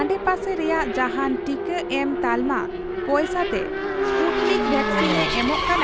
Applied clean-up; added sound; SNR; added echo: none; Race car, auto racing / Accelerating, revving, vroom; -1 dB; none.